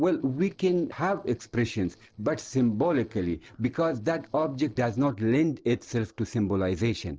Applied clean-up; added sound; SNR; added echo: neural separator model SepFormer DNS4.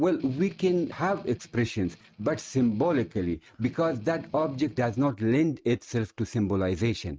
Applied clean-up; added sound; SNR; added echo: neural mask model RNNoise.